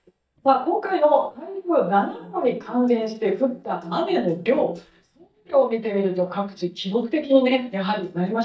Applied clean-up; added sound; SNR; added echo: neural mask model DeepFilterNet 3.